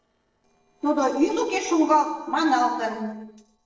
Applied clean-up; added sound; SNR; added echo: neural separator model SepFormer DNS4.